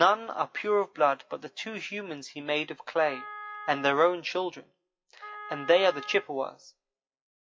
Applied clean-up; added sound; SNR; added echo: classical method WPE with log-MMSE.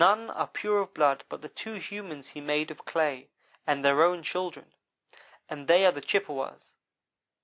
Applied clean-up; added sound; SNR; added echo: none; none; none; none.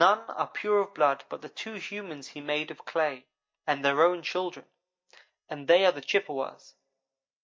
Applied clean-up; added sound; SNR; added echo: neural mask model DeepFilterNet 3.